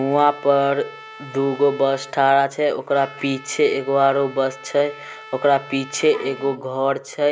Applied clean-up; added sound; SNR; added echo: none; Trumpet; 20 dB; none.